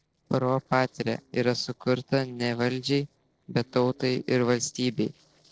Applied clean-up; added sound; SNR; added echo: neural separator model SepFormer DNS4.